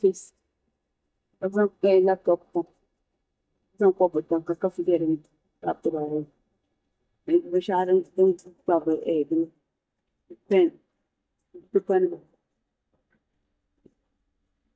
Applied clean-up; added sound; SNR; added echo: neural mask model DeepFilterNet 3.